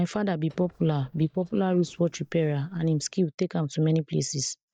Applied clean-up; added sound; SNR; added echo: neural mask model DeepFilterNet 3.